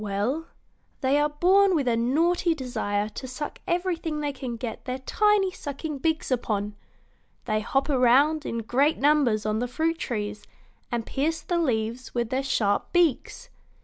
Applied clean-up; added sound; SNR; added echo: none; none; none; none.